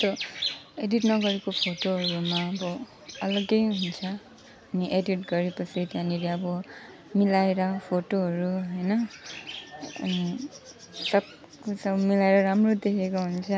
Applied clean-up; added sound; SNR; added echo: none; none; none; none.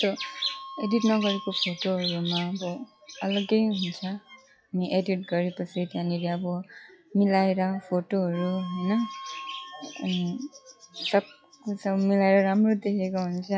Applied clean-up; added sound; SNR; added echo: classical method log-MMSE.